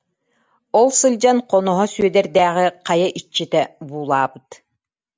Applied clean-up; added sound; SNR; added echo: none; none; none; none.